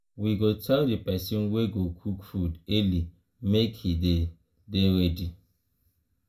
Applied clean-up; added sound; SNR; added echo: none; none; none; reverberation time 0.2 s.